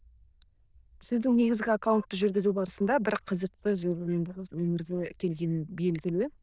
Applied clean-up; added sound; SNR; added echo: neural diffusion model UNIVERSE++.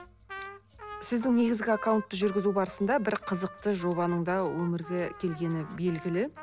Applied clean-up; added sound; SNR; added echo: none; Trumpet; 16 dB; none.